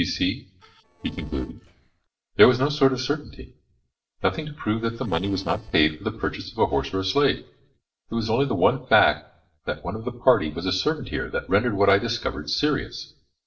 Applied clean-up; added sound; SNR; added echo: neural separator model SepFormer DNS4.